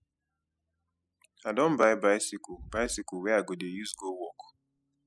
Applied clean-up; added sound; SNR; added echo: classical method spectral subtraction.